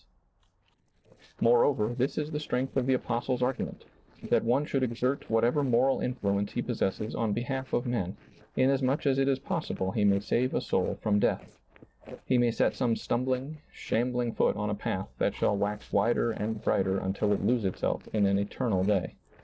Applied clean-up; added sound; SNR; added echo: neural separator model SepFormer DNS4.